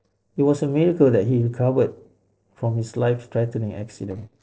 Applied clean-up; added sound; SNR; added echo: neural separator model SepFormer DNS4.